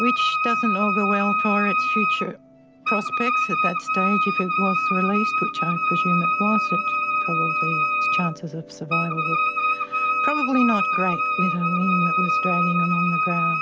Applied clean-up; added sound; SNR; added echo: none; Wind instrument, woodwind instrument; -4 dB; none.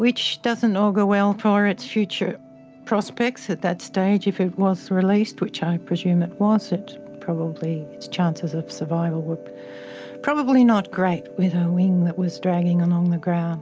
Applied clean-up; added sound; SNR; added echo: none; none; none; none.